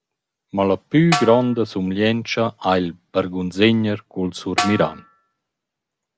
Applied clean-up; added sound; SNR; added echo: none; Snare drum; 7 dB; none.